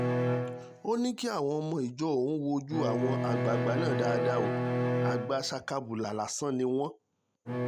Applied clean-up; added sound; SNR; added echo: none; Bowed string instrument; 0 dB; none.